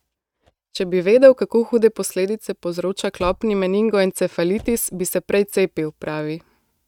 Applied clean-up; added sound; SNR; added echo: neural mask model RNNoise.